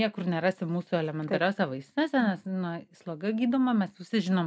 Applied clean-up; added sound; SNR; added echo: none; none; none; none.